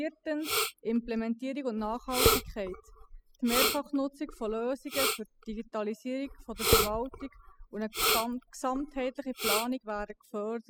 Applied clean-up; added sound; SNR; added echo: classical method spectral subtraction.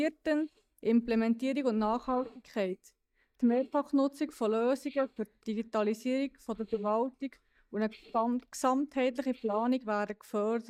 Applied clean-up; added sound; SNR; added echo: neural mask model DeepFilterNet 3.